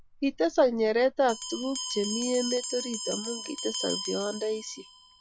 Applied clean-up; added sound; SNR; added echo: none; Bell; 9 dB; none.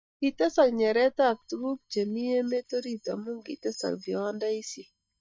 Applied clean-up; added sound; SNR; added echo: neural mask model DeepFilterNet 3.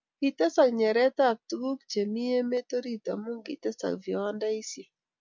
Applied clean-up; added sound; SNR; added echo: none; none; none; none.